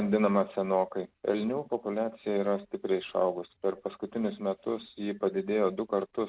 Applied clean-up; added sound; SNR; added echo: none; none; none; none.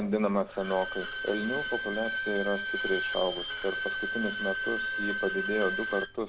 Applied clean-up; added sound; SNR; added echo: none; Bowed string instrument; 2 dB; none.